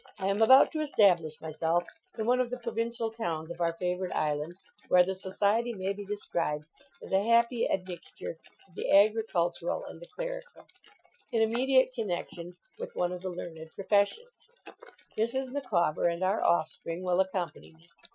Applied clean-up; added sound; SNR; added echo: classical method Wiener filter.